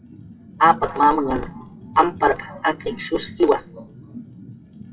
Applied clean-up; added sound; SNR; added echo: classical method WPE with log-MMSE.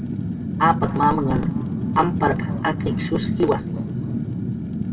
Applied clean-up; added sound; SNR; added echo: none; Fire; 1 dB; reverberation time 1.7 s.